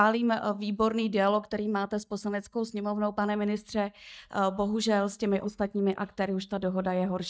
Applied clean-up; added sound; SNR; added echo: neural mask model DeepFilterNet 3.